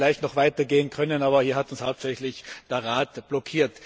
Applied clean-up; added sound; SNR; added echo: none; none; none; none.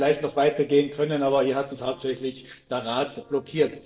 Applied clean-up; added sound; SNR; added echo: neural separator model SepFormer DNS4.